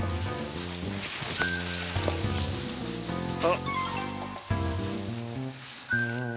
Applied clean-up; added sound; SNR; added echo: none; none; none; none.